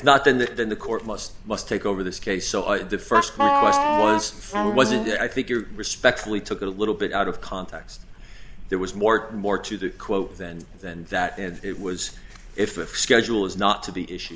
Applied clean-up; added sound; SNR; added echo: none; Wind instrument, woodwind instrument; -3 dB; none.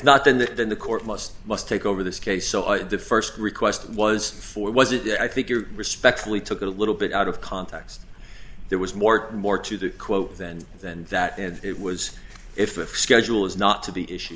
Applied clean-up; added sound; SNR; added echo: none; none; none; none.